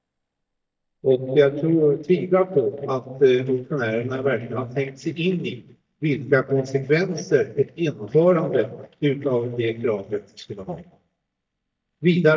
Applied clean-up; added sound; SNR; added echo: neural mask model DeepFilterNet 3.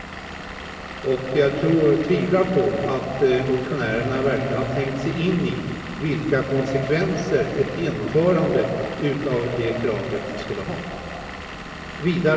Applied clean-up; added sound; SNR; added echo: none; Engine / Vehicle; 12 dB; reverberation time 2.8 s.